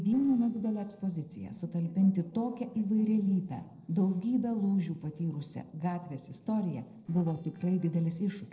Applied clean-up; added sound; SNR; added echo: neural separator model SepFormer DNS4.